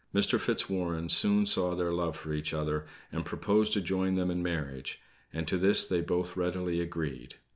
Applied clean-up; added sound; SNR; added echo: none; none; none; none.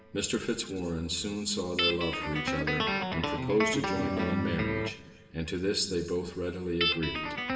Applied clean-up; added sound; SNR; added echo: none; Guitar; 1 dB; reverberation time 2.3 s.